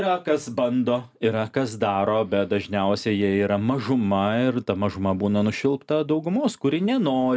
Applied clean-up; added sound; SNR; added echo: none; none; none; none.